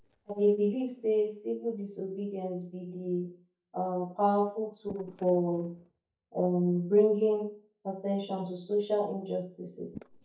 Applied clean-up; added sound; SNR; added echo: neural mask model DeepFilterNet 3.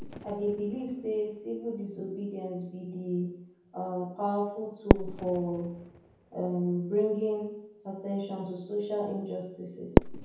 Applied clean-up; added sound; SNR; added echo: none; Fireworks; 1 dB; reverberation time 0.9 s.